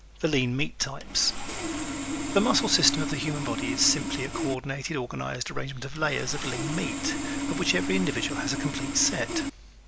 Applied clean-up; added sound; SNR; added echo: none; Sawing; 4 dB; none.